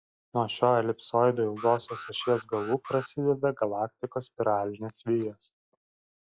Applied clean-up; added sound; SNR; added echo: classical method log-MMSE.